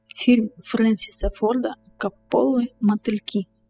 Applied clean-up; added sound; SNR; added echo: classical method spectral subtraction.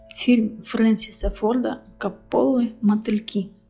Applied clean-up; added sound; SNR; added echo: classical method log-MMSE.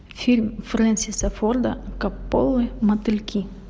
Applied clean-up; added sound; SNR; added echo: none; none; none; none.